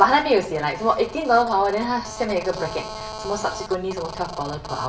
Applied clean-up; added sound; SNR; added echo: none; Telephone; 14 dB; reverberation time 1.4 s.